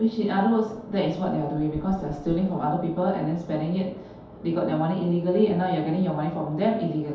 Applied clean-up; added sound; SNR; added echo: none; Dog; 20 dB; reverberation time 0.8 s.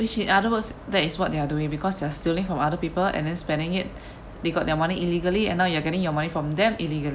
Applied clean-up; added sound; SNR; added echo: none; none; none; none.